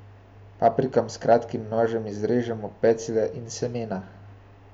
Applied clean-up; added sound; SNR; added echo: none; none; none; none.